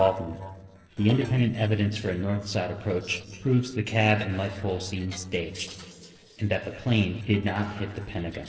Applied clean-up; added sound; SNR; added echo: neural separator model SepFormer DNS4.